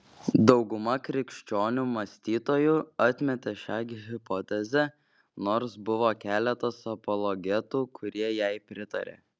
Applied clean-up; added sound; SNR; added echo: none; none; none; none.